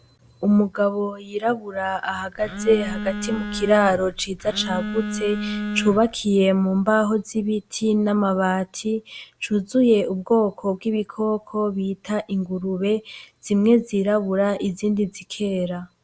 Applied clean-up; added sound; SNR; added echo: none; Telephone; 7 dB; none.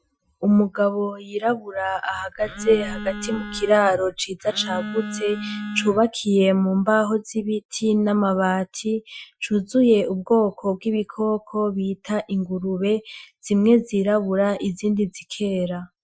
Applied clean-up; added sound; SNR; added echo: classical method Wiener filter.